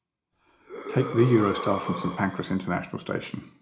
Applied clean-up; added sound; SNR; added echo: none; Breathing; 9 dB; reverberation time 0.3 s.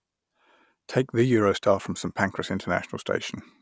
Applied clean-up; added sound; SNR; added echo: none; none; none; none.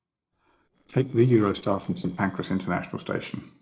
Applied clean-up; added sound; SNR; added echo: neural separator model SepFormer DNS4.